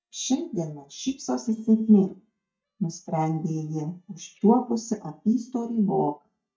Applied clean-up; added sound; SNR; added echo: neural mask model DeepFilterNet 3.